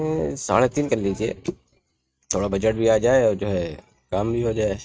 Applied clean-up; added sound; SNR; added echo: neural mask model RNNoise.